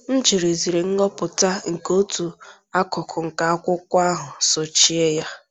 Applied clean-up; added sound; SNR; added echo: none; none; none; none.